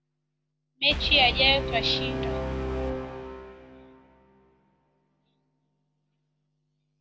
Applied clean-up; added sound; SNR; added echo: none; Brass instrument; 5 dB; none.